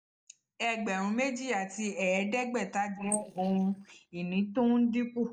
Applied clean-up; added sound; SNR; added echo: neural mask model Resemble Enhance denoiser.